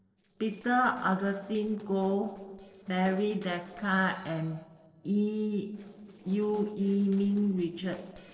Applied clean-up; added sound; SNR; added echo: neural separator model SepFormer DNS4.